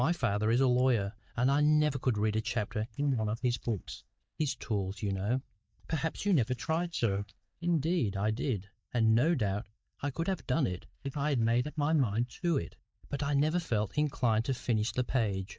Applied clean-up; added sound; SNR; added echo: neural mask model DeepFilterNet 3.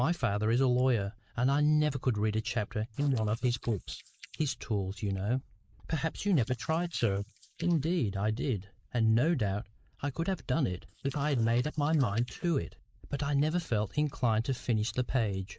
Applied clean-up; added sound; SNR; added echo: neural mask model Resemble Enhance denoiser.